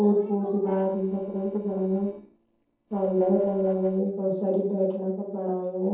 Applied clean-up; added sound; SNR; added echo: neural separator model SepFormer DNS4.